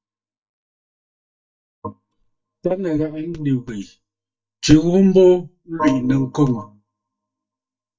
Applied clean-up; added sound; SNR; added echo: neural mask model DeepFilterNet 3.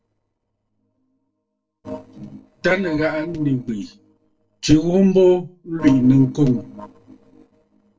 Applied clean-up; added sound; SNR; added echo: neural separator model SepFormer DNS4.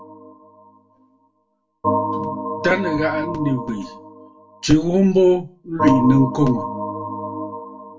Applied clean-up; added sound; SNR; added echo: none; Organ; 6 dB; reverberation time 0.1 s.